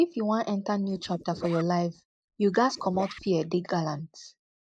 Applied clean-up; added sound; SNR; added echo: neural mask model Resemble Enhance denoiser.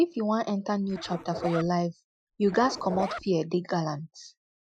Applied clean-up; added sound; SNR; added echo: classical method Wiener filter.